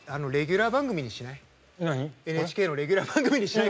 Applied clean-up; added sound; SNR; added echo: none; none; none; none.